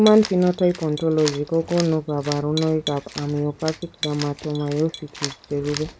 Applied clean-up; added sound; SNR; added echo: none; Cat; 14 dB; none.